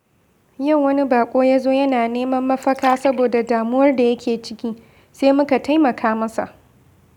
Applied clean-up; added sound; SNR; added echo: none; Fill (with liquid); 19 dB; none.